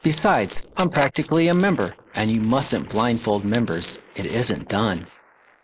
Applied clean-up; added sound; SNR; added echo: neural mask model Resemble Enhance denoiser.